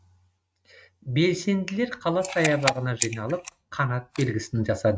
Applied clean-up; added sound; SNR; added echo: neural mask model RNNoise.